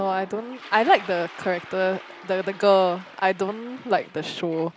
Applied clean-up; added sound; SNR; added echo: none; Toilet flush; 18 dB; none.